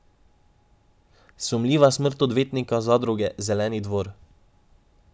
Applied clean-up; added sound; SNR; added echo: none; none; none; none.